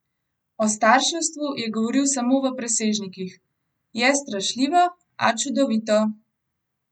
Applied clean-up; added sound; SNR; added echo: none; none; none; none.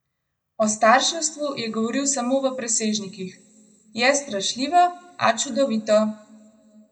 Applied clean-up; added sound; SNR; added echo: none; none; none; reverberation time 0.8 s.